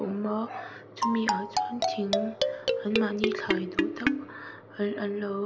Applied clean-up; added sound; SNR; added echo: none; Marimba, xylophone; -2 dB; none.